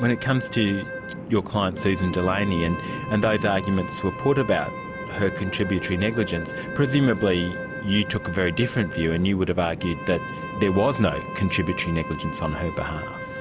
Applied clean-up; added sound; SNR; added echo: none; Bird vocalization, bird call, bird song + Wind instrument, woodwind instrument; 8 dB; none.